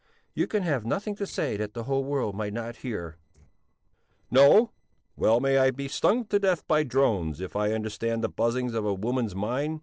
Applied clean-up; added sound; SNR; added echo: neural separator model SepFormer DNS4.